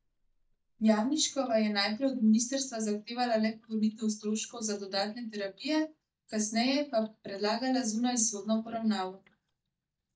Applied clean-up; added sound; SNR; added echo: neural mask model DeepFilterNet 3.